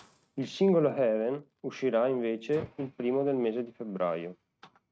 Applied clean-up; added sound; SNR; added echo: neural mask model RNNoise.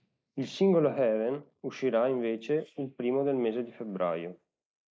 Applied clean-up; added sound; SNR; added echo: neural mask model Resemble Enhance denoiser.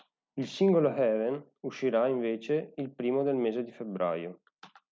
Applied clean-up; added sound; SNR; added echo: none; none; none; none.